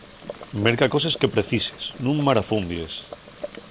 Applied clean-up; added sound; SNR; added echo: none; Boiling; 15 dB; none.